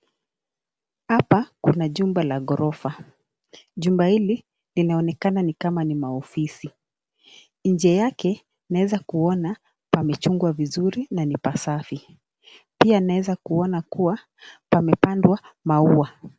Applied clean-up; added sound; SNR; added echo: none; none; none; none.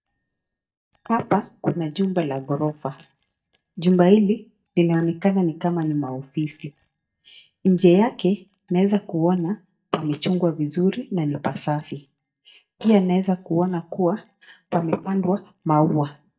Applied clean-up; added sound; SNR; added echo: neural mask model DeepFilterNet 3.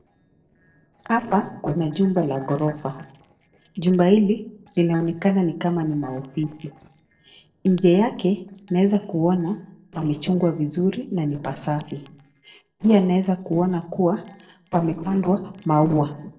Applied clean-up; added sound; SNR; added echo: neural separator model SepFormer DNS4.